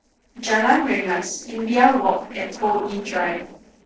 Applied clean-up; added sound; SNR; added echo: neural separator model SepFormer DNS4.